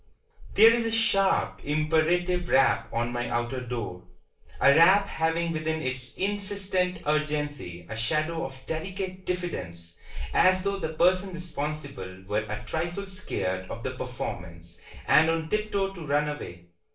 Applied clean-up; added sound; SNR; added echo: none; none; none; reverberation time 0.3 s.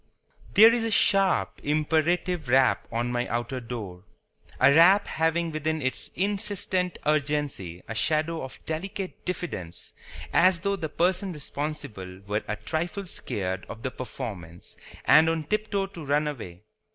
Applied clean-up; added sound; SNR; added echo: none; none; none; none.